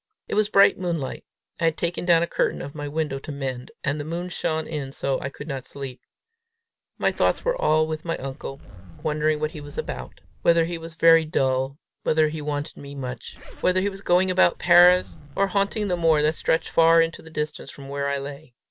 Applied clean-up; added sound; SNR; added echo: none; Zipper (clothing); 17 dB; none.